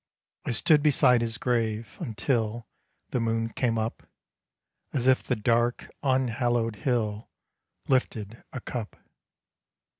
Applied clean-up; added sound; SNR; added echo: none; none; none; none.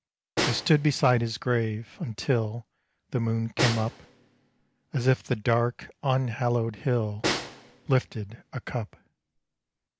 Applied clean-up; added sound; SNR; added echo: none; Snare drum; 9 dB; none.